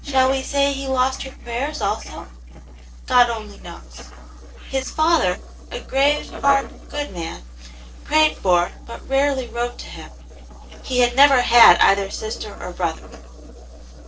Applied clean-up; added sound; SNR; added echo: neural separator model SepFormer DNS4.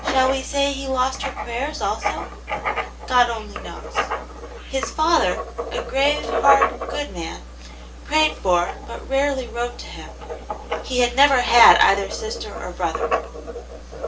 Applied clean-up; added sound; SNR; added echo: none; Writing; 6 dB; reverberation time 0.2 s.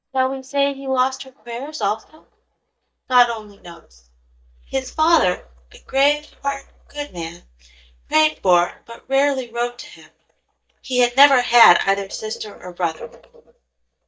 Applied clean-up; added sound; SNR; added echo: neural mask model DeepFilterNet 3.